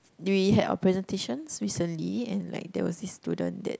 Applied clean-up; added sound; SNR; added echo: none; none; none; none.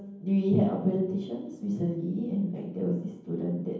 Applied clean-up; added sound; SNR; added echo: none; none; none; reverberation time 0.9 s.